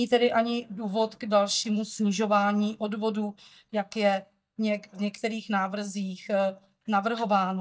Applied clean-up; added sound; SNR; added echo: neural mask model DeepFilterNet 3.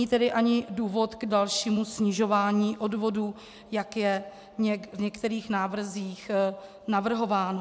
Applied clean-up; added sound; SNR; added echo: none; none; none; none.